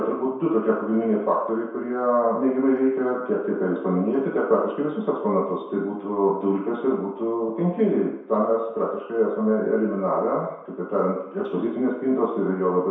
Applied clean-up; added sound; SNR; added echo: none; none; none; reverberation time 0.7 s.